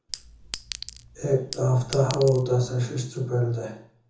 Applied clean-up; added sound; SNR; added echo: none; Chink, clink; 13 dB; reverberation time 0.5 s.